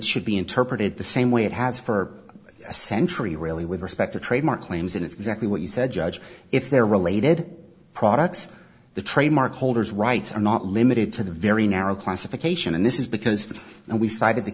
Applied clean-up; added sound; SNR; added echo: none; none; none; none.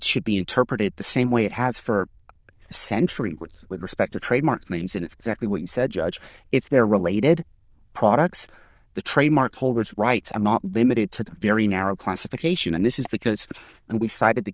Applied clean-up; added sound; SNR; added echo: neural diffusion model UNIVERSE++.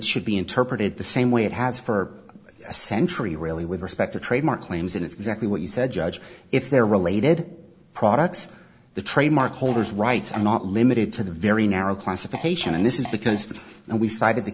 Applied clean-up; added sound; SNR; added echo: none; Fart; 14 dB; none.